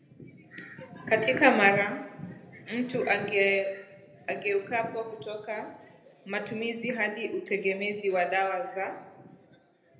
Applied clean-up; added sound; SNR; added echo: none; none; none; reverberation time 0.7 s.